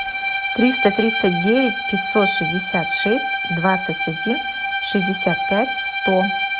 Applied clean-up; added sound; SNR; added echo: none; Bowed string instrument; 1 dB; none.